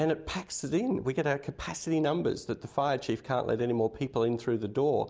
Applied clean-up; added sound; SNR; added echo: none; none; none; none.